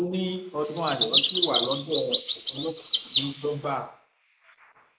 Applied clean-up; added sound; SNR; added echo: neural mask model Resemble Enhance denoiser.